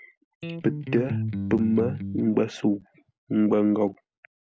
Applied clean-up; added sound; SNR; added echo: none; Electric guitar; 5 dB; none.